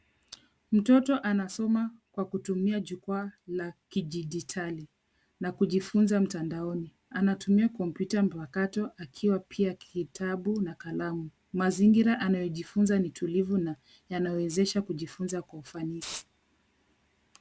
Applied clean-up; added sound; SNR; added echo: none; none; none; none.